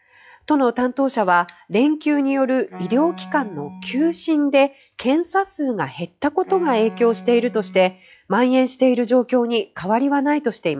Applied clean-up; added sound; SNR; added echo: classical method log-MMSE.